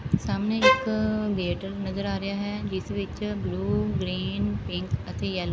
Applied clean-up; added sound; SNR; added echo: none; Bowed string instrument; -3 dB; none.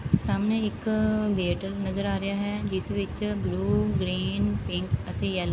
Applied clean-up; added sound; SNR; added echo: none; none; none; none.